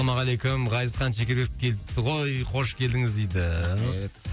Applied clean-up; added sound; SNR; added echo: none; none; none; none.